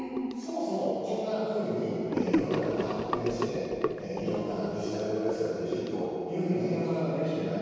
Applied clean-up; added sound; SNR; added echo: none; Sink (filling or washing) / Gurgling; 6 dB; reverberation time 2.2 s.